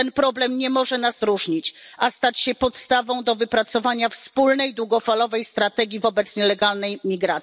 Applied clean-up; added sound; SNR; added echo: none; none; none; none.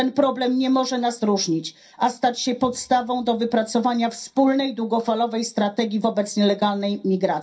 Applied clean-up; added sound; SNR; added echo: none; none; none; reverberation time 0.3 s.